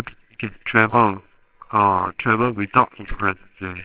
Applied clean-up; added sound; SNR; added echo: neural separator model SepFormer WHAMR!.